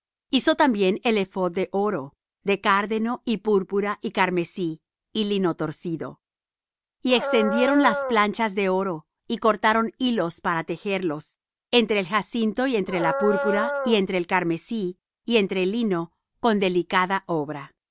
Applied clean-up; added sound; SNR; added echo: none; Dog; 3 dB; none.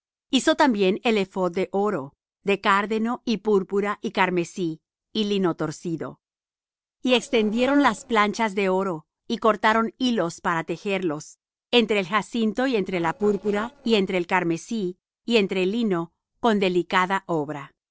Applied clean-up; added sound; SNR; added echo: neural separator model SepFormer DNS4.